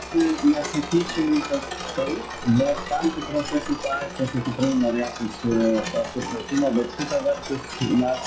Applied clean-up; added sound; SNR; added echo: classical method log-MMSE.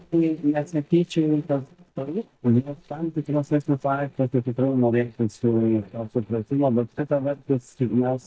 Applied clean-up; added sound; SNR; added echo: neural mask model DeepFilterNet 3.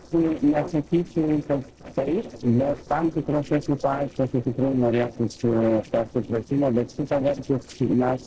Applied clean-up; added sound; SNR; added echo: neural separator model SepFormer DNS4.